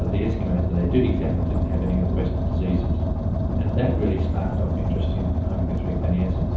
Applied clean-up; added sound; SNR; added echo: none; Car; -4 dB; reverberation time 0.7 s.